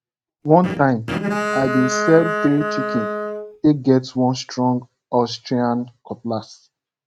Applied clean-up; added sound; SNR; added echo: neural mask model RNNoise.